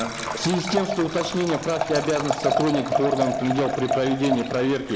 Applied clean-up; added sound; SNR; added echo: none; Liquid; 3 dB; none.